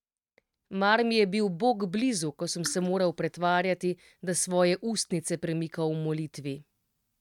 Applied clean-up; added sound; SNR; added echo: neural mask model RNNoise.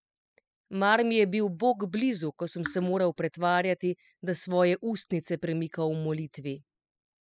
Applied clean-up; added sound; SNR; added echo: classical method spectral subtraction.